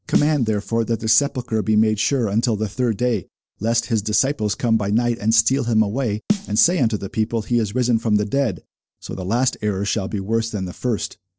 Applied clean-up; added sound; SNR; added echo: neural separator model SepFormer DNS4.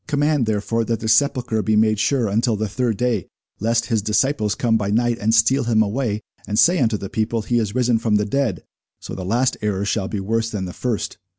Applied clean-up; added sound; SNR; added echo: none; none; none; none.